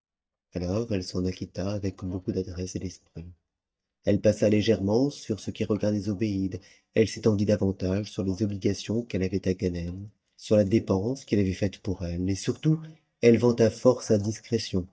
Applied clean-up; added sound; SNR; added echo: neural mask model DeepFilterNet 3.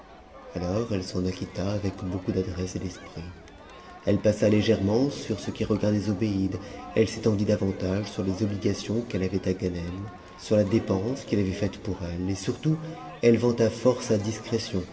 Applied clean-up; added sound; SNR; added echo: none; Crowd; 19 dB; reverberation time 1.6 s.